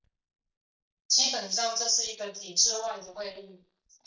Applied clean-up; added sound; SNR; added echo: neural mask model DeepFilterNet 3.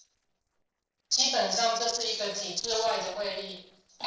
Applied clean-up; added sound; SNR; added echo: neural separator model SepFormer DNS4.